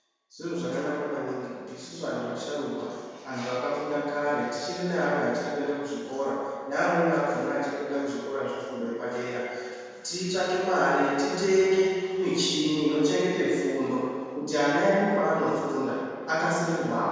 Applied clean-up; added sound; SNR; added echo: none; none; none; reverberation time 1.9 s.